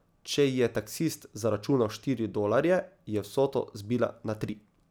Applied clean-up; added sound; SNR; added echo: none; none; none; none.